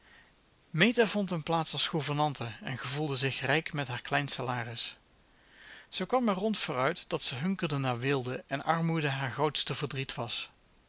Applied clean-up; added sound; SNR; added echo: none; none; none; none.